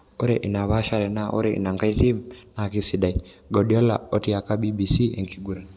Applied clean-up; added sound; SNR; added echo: none; none; none; none.